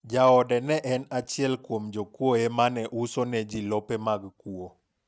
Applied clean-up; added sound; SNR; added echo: none; none; none; none.